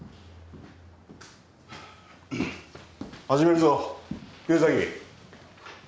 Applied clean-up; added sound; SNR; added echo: none; none; none; none.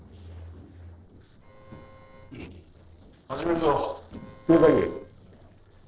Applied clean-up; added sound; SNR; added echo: neural separator model SepFormer DNS4.